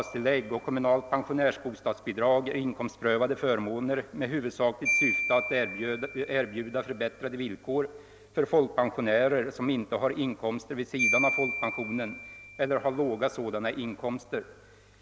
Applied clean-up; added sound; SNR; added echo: none; Marimba, xylophone; 8 dB; none.